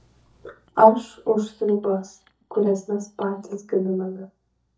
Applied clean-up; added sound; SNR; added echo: neural mask model DeepFilterNet 3.